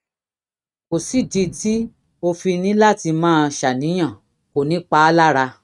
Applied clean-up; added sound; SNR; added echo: neural mask model RNNoise.